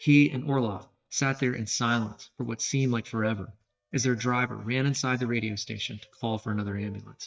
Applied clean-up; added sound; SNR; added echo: neural mask model DeepFilterNet 3.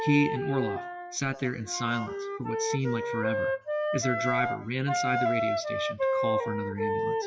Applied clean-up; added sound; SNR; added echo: classical method WPE with log-MMSE.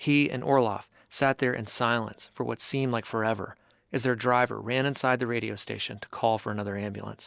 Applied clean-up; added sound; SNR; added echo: none; none; none; none.